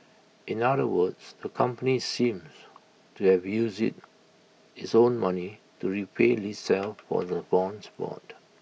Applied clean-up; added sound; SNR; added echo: none; none; none; none.